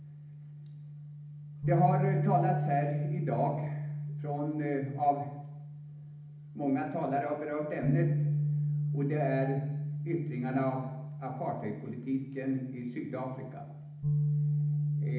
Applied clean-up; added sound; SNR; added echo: none; Bass guitar; -1 dB; reverberation time 0.8 s.